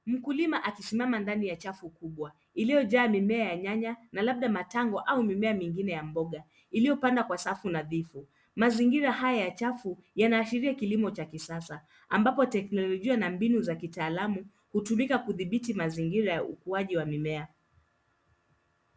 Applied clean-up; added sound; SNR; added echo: none; none; none; none.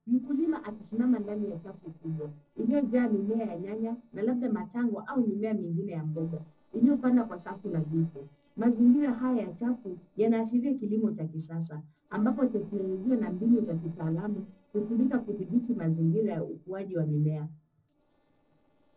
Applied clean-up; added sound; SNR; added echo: neural separator model SepFormer DNS4.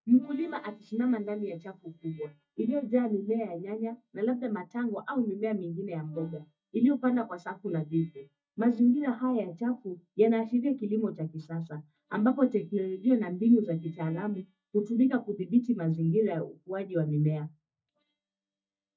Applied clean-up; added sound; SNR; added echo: neural mask model DeepFilterNet 3.